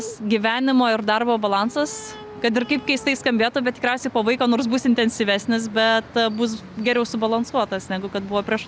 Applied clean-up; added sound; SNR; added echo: none; none; none; none.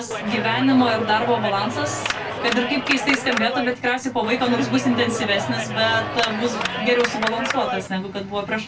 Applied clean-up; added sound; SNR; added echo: none; Clapping; 4 dB; reverberation time 0.2 s.